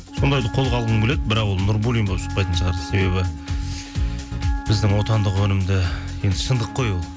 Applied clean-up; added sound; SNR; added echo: none; Wind instrument, woodwind instrument; 14 dB; none.